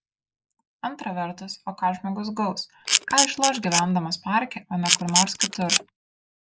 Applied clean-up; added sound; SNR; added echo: neural mask model Resemble Enhance denoiser.